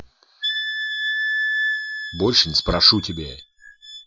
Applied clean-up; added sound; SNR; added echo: classical method Wiener filter.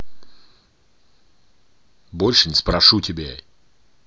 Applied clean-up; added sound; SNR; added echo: none; none; none; none.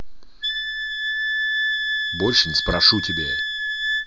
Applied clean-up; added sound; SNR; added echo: none; Wind instrument, woodwind instrument; 0 dB; none.